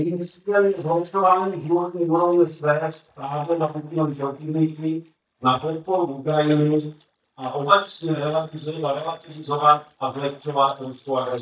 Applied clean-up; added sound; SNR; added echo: neural mask model DeepFilterNet 3.